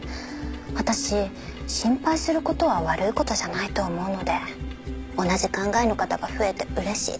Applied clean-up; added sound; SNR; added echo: none; none; none; none.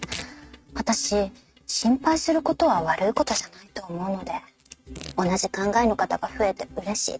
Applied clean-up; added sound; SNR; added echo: neural mask model RNNoise.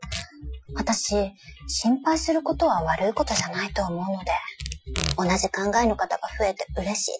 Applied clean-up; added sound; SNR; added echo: classical method Wiener filter.